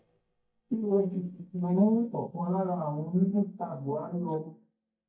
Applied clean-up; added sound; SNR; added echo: neural mask model DeepFilterNet 3.